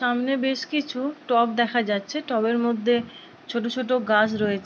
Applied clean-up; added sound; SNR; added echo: none; none; none; none.